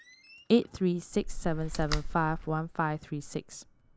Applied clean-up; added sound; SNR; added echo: none; Slam; 7 dB; none.